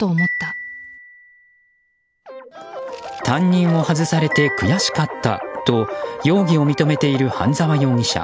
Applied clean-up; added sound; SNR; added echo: none; Marimba, xylophone; 13 dB; none.